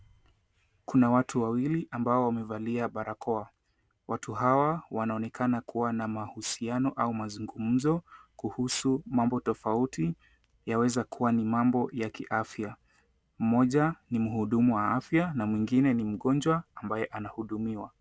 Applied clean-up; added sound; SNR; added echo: none; none; none; none.